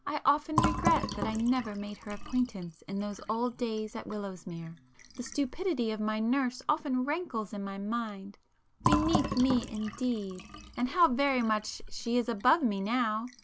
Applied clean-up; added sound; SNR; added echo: none; Fill (with liquid); 7 dB; none.